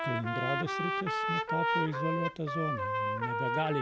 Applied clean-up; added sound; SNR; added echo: none; Trumpet; -2 dB; none.